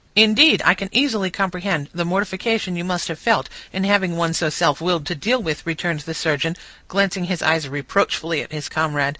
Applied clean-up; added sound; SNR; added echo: none; none; none; none.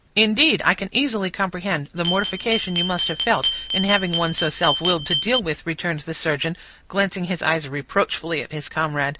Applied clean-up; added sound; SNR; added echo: none; Glass; -1 dB; none.